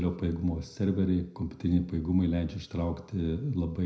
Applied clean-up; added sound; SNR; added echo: none; none; none; reverberation time 0.5 s.